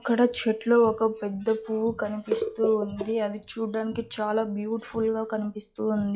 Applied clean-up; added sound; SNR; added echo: classical method log-MMSE.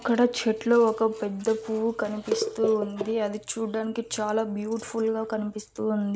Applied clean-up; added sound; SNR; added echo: none; none; none; none.